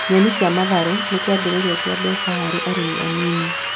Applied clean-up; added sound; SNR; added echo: none; Drill; 3 dB; none.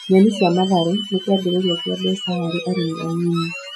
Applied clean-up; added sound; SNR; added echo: classical method Wiener filter.